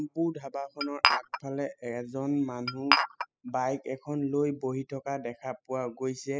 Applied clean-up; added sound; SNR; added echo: classical method spectral subtraction.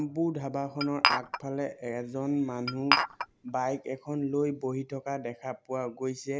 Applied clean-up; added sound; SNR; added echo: none; Glass; -2 dB; none.